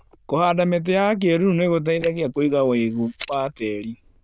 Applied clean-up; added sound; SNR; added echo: neural diffusion model UNIVERSE++.